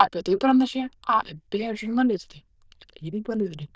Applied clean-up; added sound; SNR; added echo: neural diffusion model UNIVERSE++.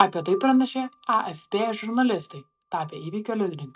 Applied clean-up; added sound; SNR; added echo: neural mask model RNNoise.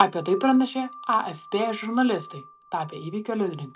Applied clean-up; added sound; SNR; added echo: none; Wind chime; 20 dB; none.